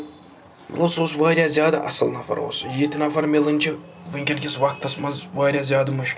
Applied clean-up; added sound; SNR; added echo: none; none; none; none.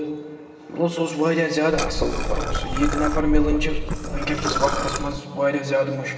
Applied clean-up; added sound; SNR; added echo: none; Liquid; 0 dB; reverberation time 2.8 s.